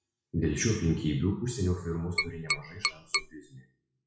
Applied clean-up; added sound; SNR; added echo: classical method WPE with log-MMSE.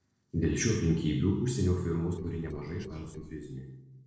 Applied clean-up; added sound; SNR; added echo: neural separator model SepFormer DNS4.